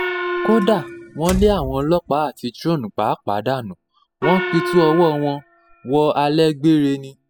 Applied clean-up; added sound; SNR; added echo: classical method spectral subtraction.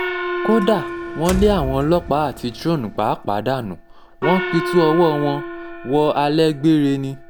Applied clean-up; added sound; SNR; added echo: none; Door + Gong; 8 dB; none.